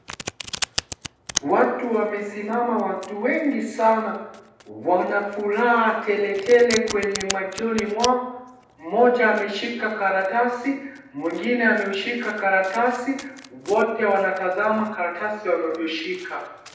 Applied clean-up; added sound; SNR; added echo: none; Domestic sounds, home sounds; 15 dB; reverberation time 0.9 s.